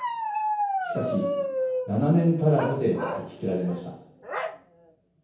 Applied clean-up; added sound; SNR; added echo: none; Bark; 3 dB; reverberation time 0.9 s.